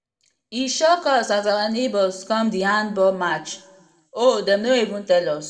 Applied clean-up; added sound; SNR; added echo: none; none; none; reverberation time 0.8 s.